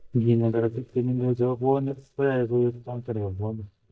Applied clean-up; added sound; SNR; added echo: neural mask model DeepFilterNet 3.